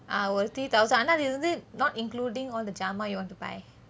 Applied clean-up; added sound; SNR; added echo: none; none; none; none.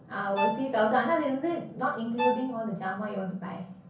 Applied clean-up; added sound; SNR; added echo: none; Bowed string instrument; 6 dB; reverberation time 0.6 s.